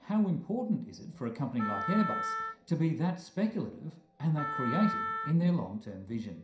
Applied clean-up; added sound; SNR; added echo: none; Wind instrument, woodwind instrument; 6 dB; reverberation time 0.5 s.